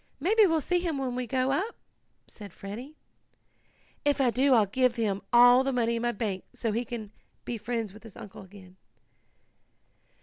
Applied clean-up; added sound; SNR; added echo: none; none; none; none.